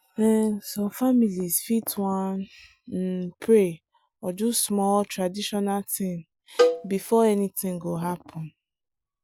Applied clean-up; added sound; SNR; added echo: none; Cowbell; 2 dB; none.